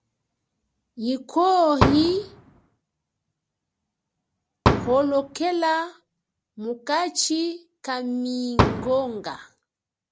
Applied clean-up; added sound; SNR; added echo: none; Fireworks; -1 dB; none.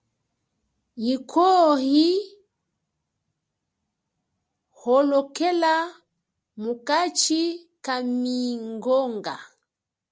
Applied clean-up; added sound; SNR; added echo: none; none; none; none.